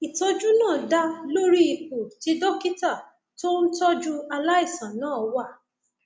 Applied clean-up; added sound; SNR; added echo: none; none; none; none.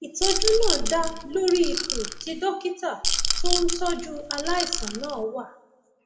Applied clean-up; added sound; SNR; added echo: none; Rattle / Rattle (instrument); -2 dB; reverberation time 0.7 s.